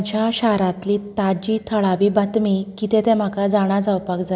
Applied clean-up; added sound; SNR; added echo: none; none; none; none.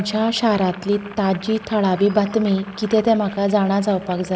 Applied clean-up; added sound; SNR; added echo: none; Boiling; 20 dB; none.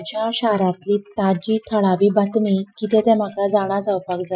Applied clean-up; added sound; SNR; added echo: classical method Wiener filter.